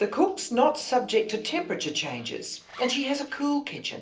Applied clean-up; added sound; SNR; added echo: neural separator model SepFormer DNS4.